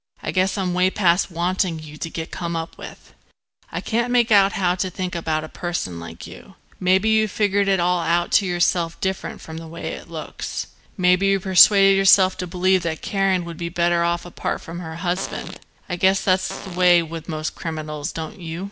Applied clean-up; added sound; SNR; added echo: none; Fart; 14 dB; none.